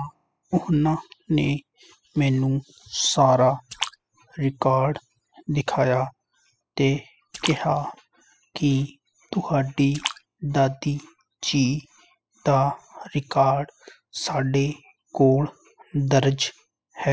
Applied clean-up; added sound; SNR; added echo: classical method spectral subtraction.